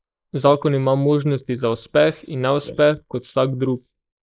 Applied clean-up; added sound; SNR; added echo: neural mask model Resemble Enhance denoiser.